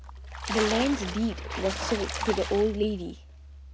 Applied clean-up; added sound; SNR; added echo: none; Engine + Splash, splatter; 5 dB; none.